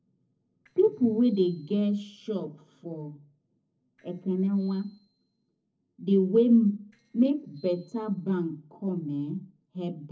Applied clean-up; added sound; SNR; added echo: neural separator model SepFormer DNS4.